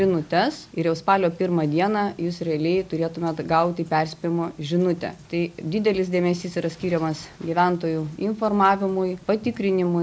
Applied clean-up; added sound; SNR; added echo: none; none; none; none.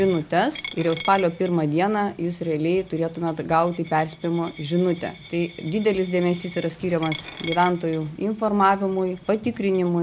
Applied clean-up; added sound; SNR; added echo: none; Coin (dropping); 17 dB; none.